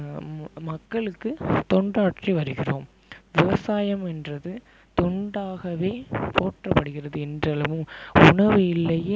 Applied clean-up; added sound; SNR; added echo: none; none; none; none.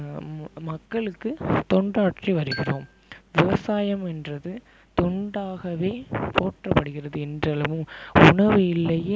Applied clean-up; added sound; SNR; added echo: none; Marimba, xylophone; 18 dB; none.